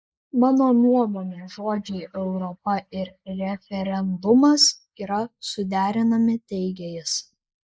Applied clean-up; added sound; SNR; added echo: neural mask model Resemble Enhance denoiser.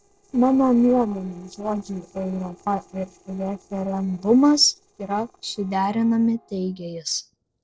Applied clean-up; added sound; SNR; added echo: neural separator model SepFormer DNS4.